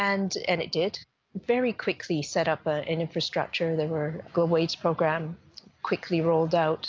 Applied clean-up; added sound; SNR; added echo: none; none; none; none.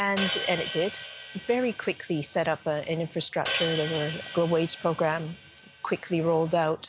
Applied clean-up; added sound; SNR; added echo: none; Hi-hat; 6 dB; none.